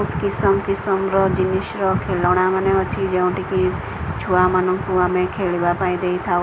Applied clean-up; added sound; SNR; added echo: none; none; none; none.